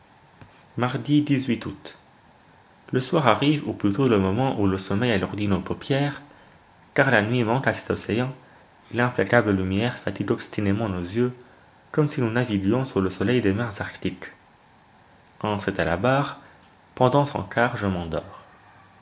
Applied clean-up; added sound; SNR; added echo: none; none; none; none.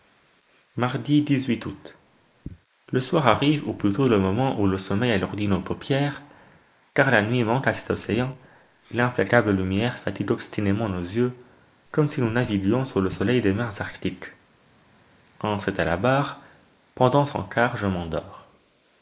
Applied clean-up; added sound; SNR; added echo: neural mask model Resemble Enhance denoiser.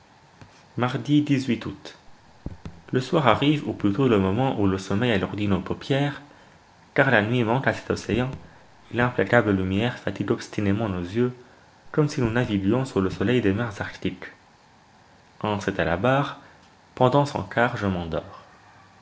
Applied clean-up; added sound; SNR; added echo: none; Raindrop / Drip; 18 dB; none.